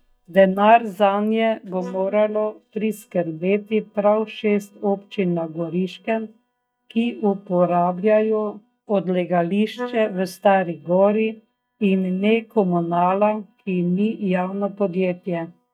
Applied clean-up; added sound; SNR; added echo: neural mask model DeepFilterNet 3.